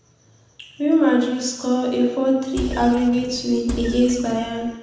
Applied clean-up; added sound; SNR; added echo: none; Engine; 12 dB; reverberation time 1.0 s.